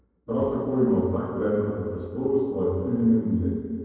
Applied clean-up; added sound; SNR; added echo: neural separator model SepFormer DNS4.